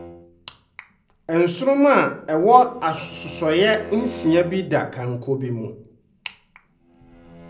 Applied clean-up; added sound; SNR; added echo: none; Bowed string instrument; 20 dB; reverberation time 0.4 s.